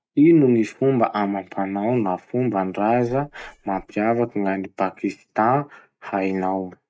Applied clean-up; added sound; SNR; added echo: neural mask model RNNoise.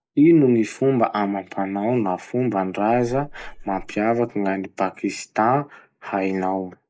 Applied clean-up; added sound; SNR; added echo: neural mask model Resemble Enhance denoiser.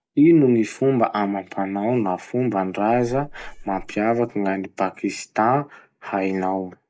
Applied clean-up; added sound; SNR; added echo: none; Meow; 19 dB; none.